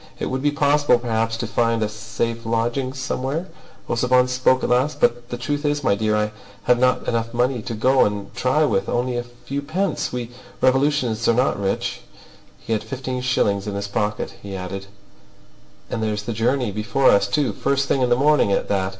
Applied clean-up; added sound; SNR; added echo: none; none; none; reverberation time 0.6 s.